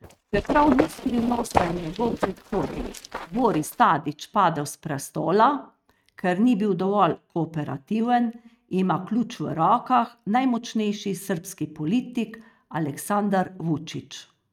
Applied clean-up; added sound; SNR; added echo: neural mask model RNNoise.